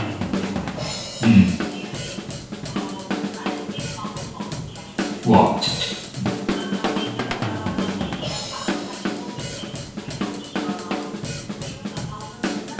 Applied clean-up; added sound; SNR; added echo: none; Drum / Drum kit; 2 dB; reverberation time 0.6 s.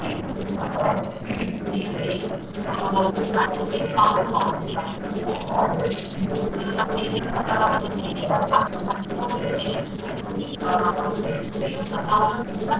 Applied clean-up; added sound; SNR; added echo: neural separator model SepFormer DNS4.